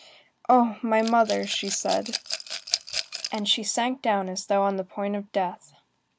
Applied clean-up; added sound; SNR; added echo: none; Rattle / Glass; 8 dB; none.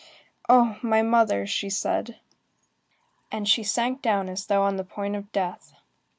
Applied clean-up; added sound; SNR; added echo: none; none; none; none.